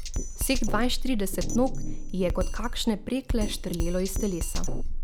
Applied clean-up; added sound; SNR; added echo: none; Drum kit; -2 dB; none.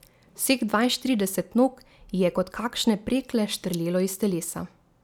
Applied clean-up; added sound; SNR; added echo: none; none; none; none.